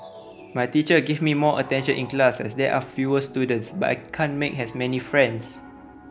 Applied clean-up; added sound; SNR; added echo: none; Piano; 19 dB; none.